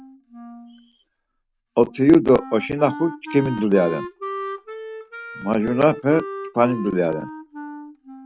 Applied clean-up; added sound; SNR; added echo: none; Wind instrument, woodwind instrument; 13 dB; none.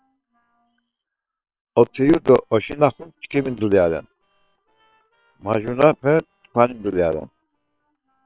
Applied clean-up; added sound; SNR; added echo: neural separator model SepFormer WHAM!.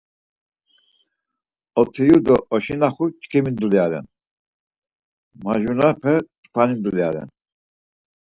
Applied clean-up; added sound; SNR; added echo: none; none; none; none.